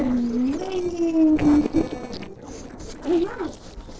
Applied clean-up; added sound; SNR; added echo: neural separator model SepFormer DNS4.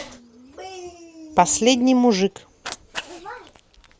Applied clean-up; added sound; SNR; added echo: none; Cat; 19 dB; none.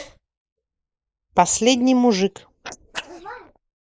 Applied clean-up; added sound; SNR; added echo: neural mask model Resemble Enhance denoiser.